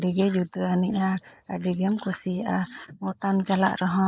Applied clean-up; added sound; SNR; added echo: neural mask model Resemble Enhance denoiser.